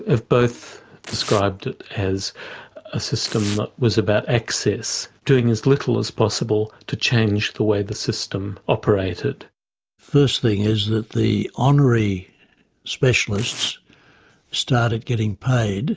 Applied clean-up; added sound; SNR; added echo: none; Tearing; 17 dB; none.